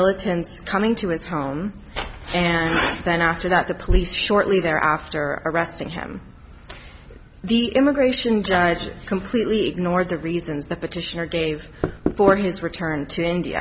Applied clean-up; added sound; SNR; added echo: none; Knock; 2 dB; none.